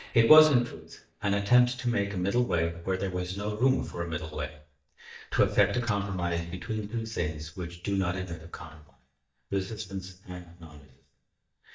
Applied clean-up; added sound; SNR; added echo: neural mask model DeepFilterNet 3.